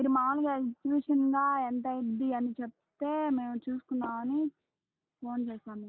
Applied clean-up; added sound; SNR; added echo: neural mask model Resemble Enhance denoiser.